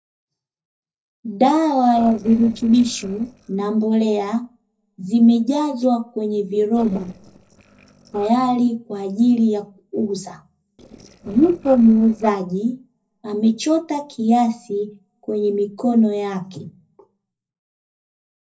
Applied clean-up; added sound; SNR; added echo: neural separator model SepFormer DNS4.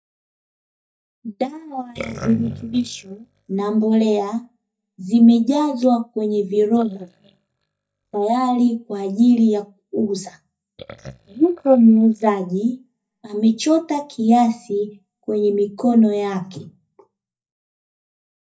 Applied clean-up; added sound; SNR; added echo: neural mask model DeepFilterNet 3.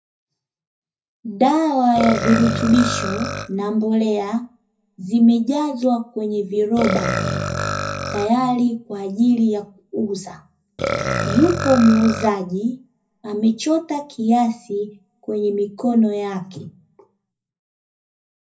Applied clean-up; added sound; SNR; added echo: none; Burping, eructation; 6 dB; reverberation time 0.4 s.